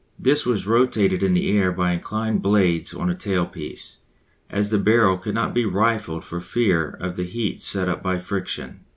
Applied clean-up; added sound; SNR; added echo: none; none; none; none.